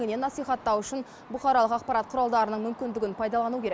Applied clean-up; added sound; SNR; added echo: none; none; none; none.